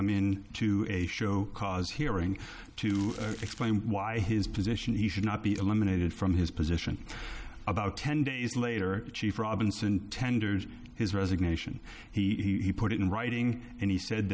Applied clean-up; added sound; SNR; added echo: none; Crumpling, crinkling; 19 dB; none.